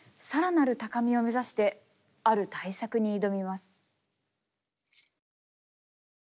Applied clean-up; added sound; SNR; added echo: none; Keys jangling; 20 dB; none.